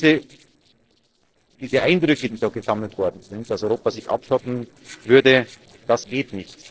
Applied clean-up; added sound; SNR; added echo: neural separator model SepFormer DNS4.